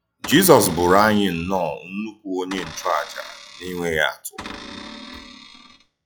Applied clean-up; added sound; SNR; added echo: classical method log-MMSE.